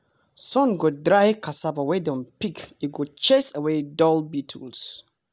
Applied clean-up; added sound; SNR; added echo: none; none; none; none.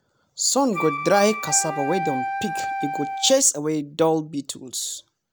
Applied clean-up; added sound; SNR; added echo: none; Wind instrument, woodwind instrument; 5 dB; none.